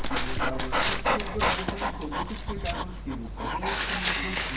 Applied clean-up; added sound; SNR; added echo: none; Dog; -4 dB; reverberation time 0.3 s.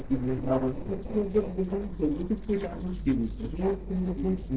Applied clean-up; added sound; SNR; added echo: neural separator model SepFormer DNS4.